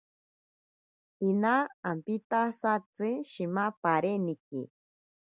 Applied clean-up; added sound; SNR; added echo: none; none; none; none.